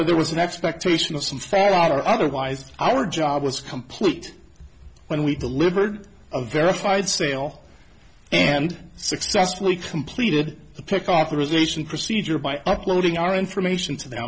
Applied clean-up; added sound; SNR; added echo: none; none; none; none.